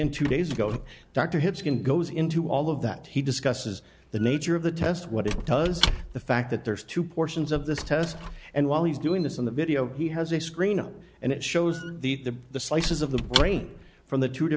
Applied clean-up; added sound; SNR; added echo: none; Squeak / Wood; 9 dB; none.